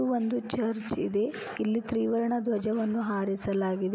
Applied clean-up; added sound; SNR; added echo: none; none; none; none.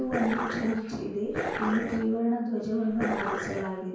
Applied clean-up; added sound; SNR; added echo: none; Dog; 4 dB; reverberation time 0.5 s.